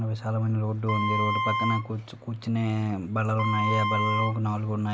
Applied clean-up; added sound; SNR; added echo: none; Wind instrument, woodwind instrument; 3 dB; none.